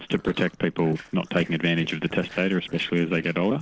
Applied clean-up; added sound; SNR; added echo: neural separator model SepFormer DNS4.